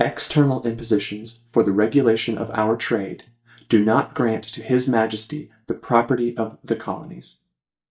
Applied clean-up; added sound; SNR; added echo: neural mask model DeepFilterNet 3.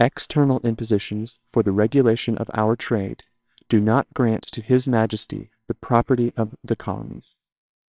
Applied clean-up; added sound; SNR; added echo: neural separator model SepFormer WHAMR!.